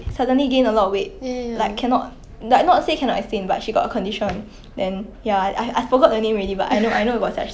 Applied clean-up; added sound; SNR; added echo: none; none; none; none.